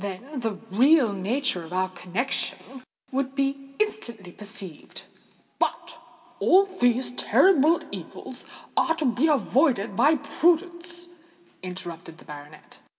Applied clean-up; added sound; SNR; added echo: none; none; none; none.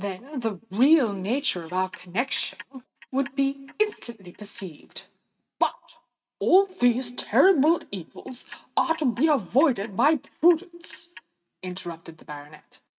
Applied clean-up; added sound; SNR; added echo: neural mask model RNNoise.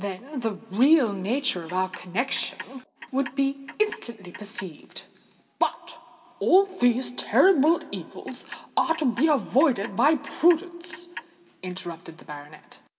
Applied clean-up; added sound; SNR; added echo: none; Clock; 18 dB; none.